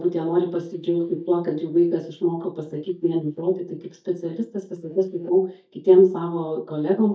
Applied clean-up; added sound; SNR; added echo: neural mask model DeepFilterNet 3.